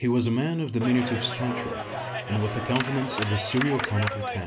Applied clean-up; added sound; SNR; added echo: none; Clapping; 6 dB; none.